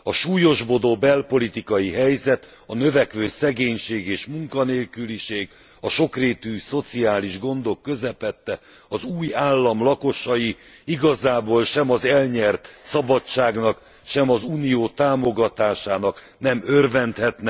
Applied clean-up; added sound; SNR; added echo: none; none; none; none.